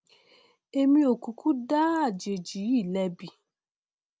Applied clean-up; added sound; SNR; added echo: none; none; none; none.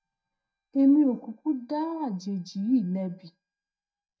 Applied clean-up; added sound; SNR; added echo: neural mask model DeepFilterNet 3.